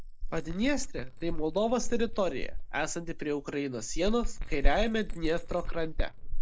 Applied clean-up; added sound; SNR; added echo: neural mask model Resemble Enhance denoiser.